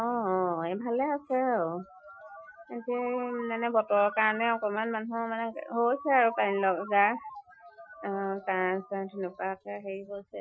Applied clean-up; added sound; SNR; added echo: classical method Wiener filter.